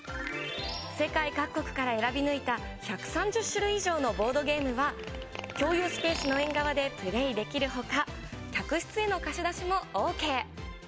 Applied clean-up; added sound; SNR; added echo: none; Fart; 14 dB; none.